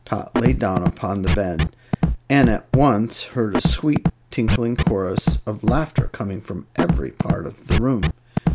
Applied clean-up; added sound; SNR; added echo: none; Scratching (performance technique); 0 dB; none.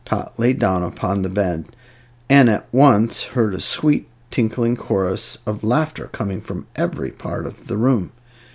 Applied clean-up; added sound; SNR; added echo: none; none; none; none.